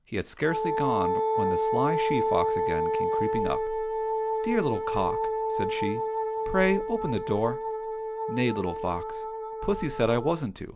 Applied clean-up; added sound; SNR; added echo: none; Wind instrument, woodwind instrument; -1 dB; none.